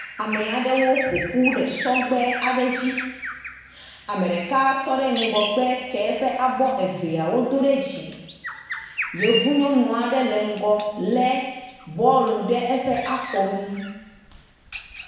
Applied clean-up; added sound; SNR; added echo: none; Bird vocalization, bird call, bird song; 11 dB; reverberation time 1.1 s.